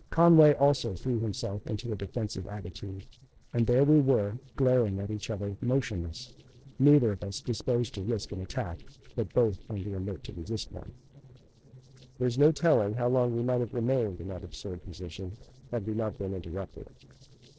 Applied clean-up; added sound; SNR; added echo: neural separator model SepFormer DNS4.